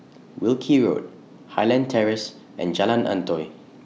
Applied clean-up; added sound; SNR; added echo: none; none; none; none.